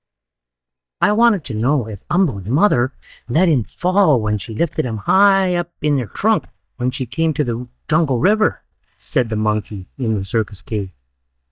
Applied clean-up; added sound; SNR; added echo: neural mask model DeepFilterNet 3.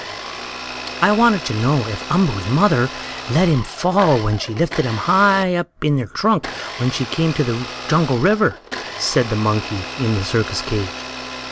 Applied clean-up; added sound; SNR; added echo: none; Domestic sounds, home sounds; 11 dB; none.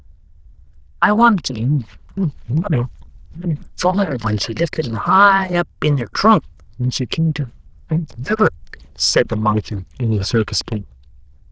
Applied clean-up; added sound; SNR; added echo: neural diffusion model UNIVERSE++.